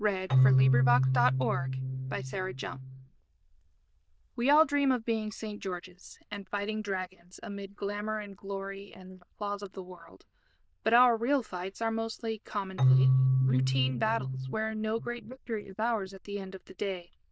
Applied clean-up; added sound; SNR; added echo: neural diffusion model UNIVERSE++.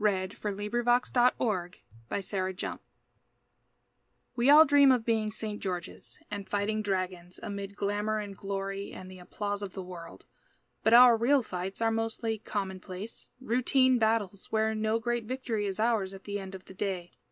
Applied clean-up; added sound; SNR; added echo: none; none; none; none.